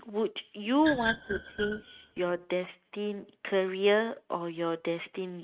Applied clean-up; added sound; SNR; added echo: neural mask model RNNoise.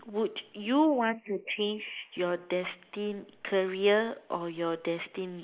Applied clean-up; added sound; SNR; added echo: neural mask model Resemble Enhance denoiser.